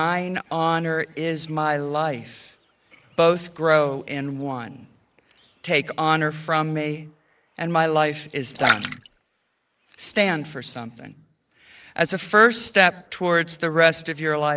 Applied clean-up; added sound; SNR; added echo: neural mask model Resemble Enhance denoiser.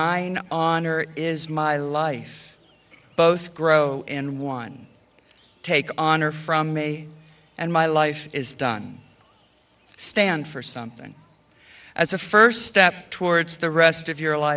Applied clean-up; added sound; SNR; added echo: none; none; none; none.